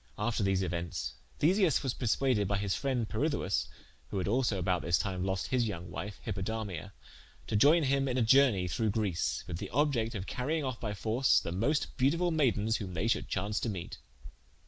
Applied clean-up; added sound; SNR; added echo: none; none; none; none.